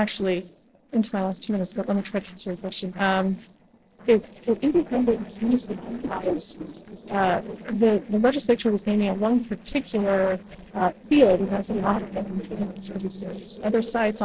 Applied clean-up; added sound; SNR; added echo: neural separator model SepFormer DNS4.